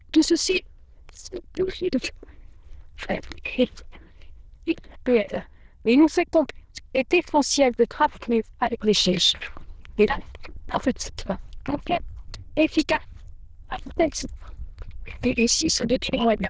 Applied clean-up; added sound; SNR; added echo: neural diffusion model UNIVERSE++.